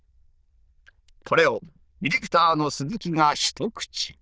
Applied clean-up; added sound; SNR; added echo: neural diffusion model UNIVERSE++.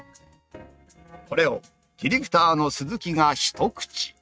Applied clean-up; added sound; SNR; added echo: neural mask model RNNoise.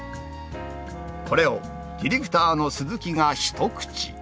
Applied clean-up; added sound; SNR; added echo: none; Wind instrument, woodwind instrument; 17 dB; none.